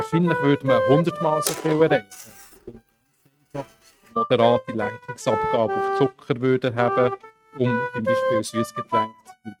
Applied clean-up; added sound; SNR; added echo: neural mask model RNNoise.